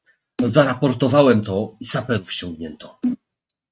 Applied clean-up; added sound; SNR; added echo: neural mask model RNNoise.